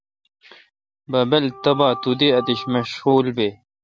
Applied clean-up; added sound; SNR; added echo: none; Organ; 12 dB; none.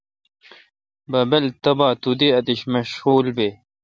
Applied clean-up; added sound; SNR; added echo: none; none; none; none.